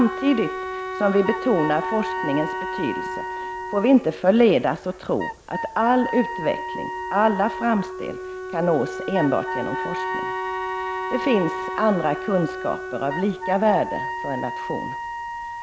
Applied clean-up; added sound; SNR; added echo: none; Wind instrument, woodwind instrument + Wind instrument, woodwind instrument; 6 dB; none.